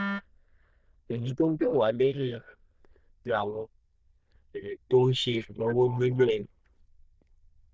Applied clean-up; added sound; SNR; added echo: neural diffusion model UNIVERSE++.